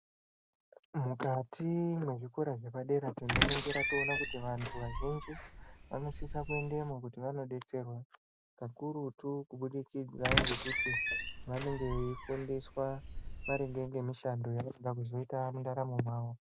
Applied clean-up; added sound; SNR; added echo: none; Squeak; -2 dB; none.